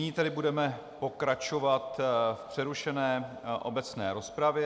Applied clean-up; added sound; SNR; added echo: none; none; none; none.